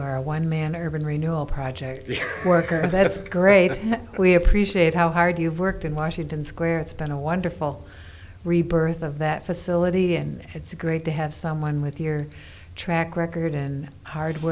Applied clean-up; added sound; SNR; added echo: none; none; none; none.